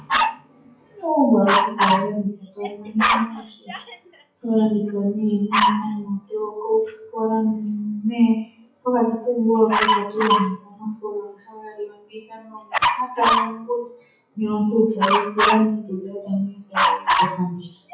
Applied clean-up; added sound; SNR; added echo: classical method WPE with log-MMSE.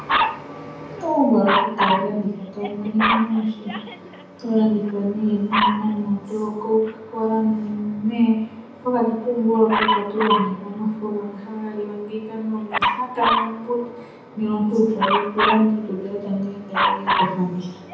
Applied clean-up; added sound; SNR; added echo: none; Dog; 3 dB; reverberation time 0.8 s.